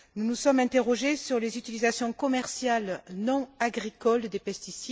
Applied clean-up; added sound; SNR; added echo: none; none; none; none.